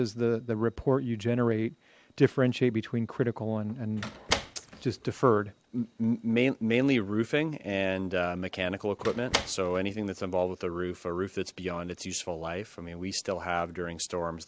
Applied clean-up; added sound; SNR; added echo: none; Slam; 7 dB; none.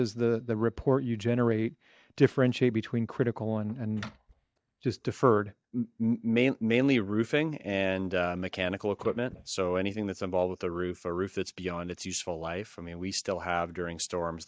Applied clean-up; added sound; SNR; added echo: neural mask model DeepFilterNet 3.